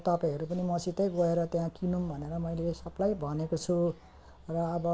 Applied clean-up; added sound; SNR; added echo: none; none; none; none.